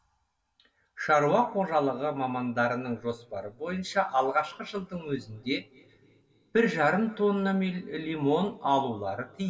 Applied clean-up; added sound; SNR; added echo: none; none; none; reverberation time 2.0 s.